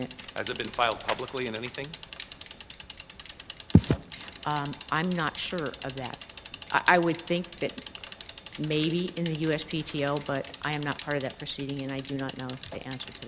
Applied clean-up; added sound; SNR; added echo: none; Bicycle; 14 dB; none.